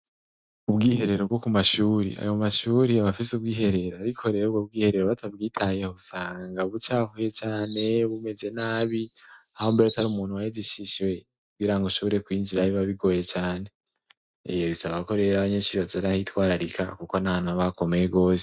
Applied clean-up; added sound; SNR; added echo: neural mask model RNNoise.